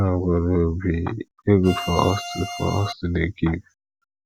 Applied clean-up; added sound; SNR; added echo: none; Bowed string instrument; 9 dB; none.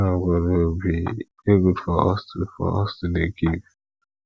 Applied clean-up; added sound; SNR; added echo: none; none; none; none.